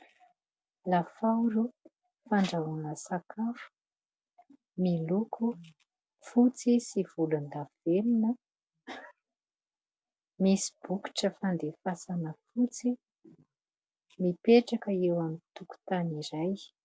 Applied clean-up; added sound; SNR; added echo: none; none; none; none.